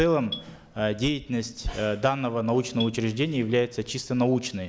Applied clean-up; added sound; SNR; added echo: none; Marimba, xylophone; 18 dB; none.